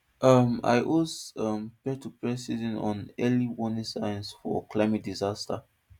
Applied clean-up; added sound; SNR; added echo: none; none; none; none.